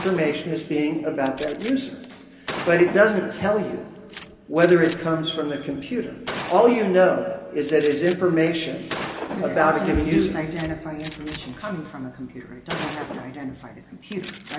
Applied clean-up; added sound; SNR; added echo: none; Gunshot, gunfire; 15 dB; reverberation time 2.8 s.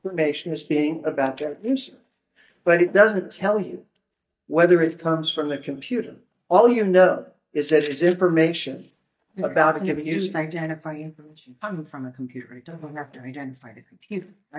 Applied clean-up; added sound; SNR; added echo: neural mask model DeepFilterNet 3.